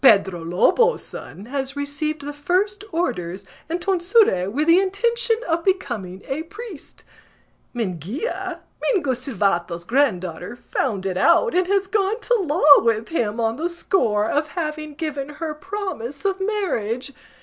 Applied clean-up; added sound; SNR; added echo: none; none; none; none.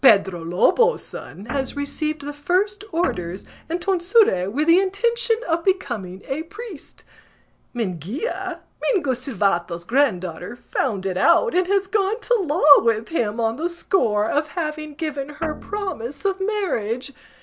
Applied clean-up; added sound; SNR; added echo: none; Guitar; 15 dB; none.